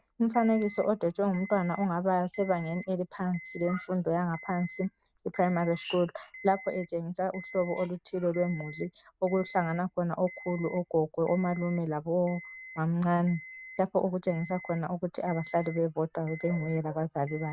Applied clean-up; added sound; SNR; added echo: none; Alarm; 18 dB; none.